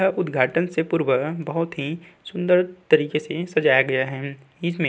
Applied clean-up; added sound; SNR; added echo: none; none; none; none.